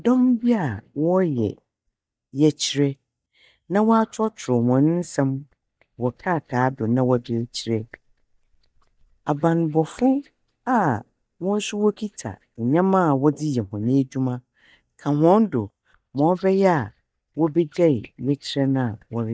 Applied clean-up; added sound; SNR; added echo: neural mask model DeepFilterNet 3.